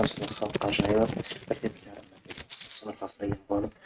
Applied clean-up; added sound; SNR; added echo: neural mask model RNNoise.